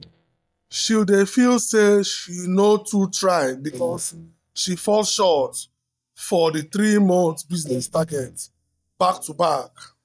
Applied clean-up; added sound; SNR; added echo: neural mask model DeepFilterNet 3.